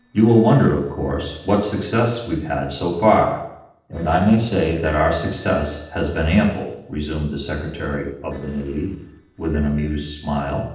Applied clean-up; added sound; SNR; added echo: neural separator model SepFormer DNS4.